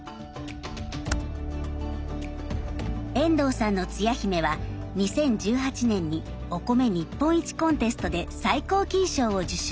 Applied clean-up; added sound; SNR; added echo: none; Computer keyboard; 17 dB; none.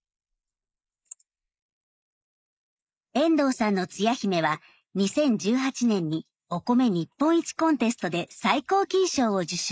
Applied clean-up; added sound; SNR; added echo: neural mask model Resemble Enhance denoiser.